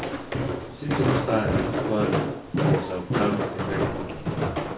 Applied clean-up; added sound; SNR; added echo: none; Walk, footsteps; -5 dB; reverberation time 0.3 s.